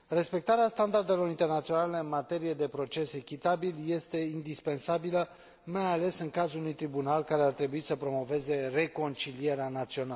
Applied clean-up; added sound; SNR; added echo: none; none; none; none.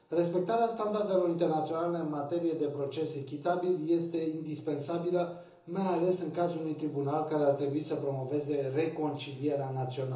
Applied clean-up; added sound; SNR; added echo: none; none; none; reverberation time 0.6 s.